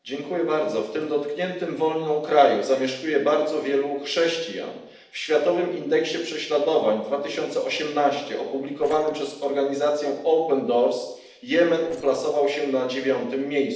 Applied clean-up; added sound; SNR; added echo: neural separator model SepFormer DNS4.